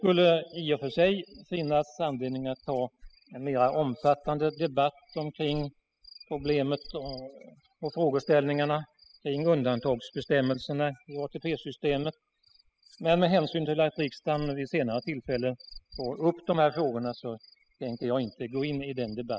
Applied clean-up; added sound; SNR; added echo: classical method spectral subtraction.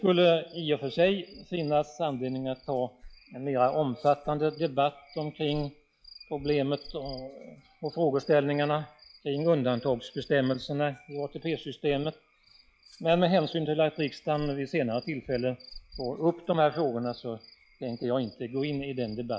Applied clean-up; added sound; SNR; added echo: classical method log-MMSE.